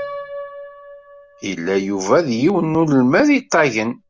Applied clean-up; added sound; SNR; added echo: none; Piano; 18 dB; none.